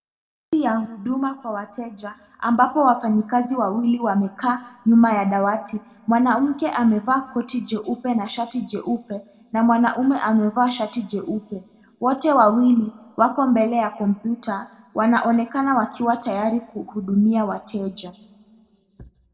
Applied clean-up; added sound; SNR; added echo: none; none; none; reverberation time 1.5 s.